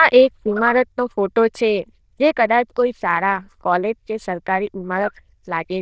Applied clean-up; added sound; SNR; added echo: neural diffusion model UNIVERSE++.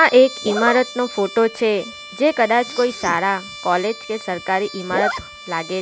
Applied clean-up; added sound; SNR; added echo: none; Zipper (clothing) + Trumpet; 11 dB; none.